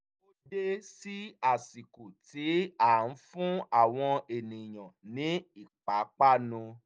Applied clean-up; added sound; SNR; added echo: none; none; none; none.